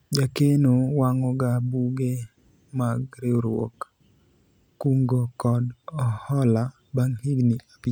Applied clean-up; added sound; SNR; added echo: none; none; none; none.